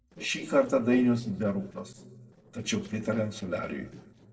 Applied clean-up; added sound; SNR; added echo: neural separator model SepFormer DNS4.